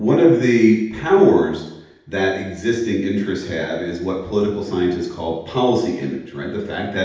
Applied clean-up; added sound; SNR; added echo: none; none; none; reverberation time 0.8 s.